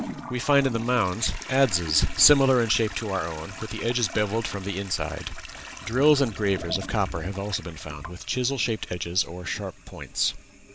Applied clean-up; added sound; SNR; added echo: none; Toilet flush; 14 dB; none.